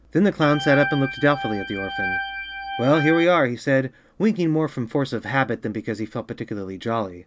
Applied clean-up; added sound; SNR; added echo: none; Organ; 6 dB; none.